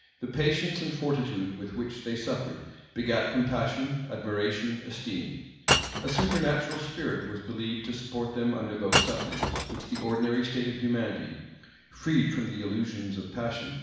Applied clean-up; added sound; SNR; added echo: none; Shatter / Crushing; 2 dB; reverberation time 1.1 s.